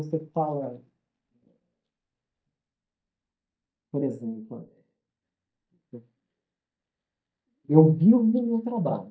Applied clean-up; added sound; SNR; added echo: neural mask model DeepFilterNet 3.